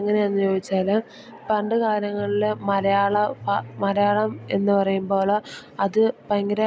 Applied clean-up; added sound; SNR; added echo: none; Bass guitar; 17 dB; none.